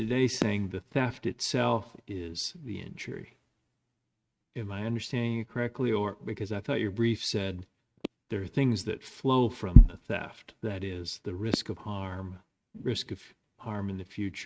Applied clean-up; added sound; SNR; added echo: neural mask model RNNoise.